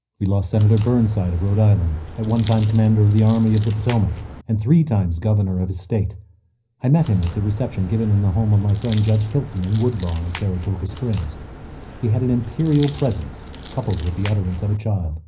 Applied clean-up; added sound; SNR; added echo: none; Crack; 16 dB; reverberation time 0.4 s.